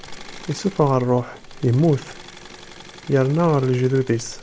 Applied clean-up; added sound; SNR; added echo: none; Livestock, farm animals, working animals + Engine / Mechanisms; 18 dB; none.